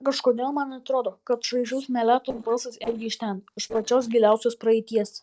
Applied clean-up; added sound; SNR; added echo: neural separator model SepFormer DNS4.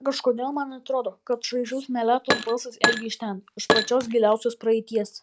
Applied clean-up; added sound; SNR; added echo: none; Glass; 2 dB; none.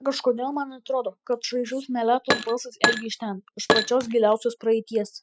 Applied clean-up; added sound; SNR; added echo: classical method spectral subtraction.